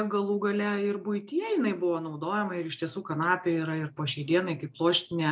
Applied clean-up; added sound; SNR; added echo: none; none; none; none.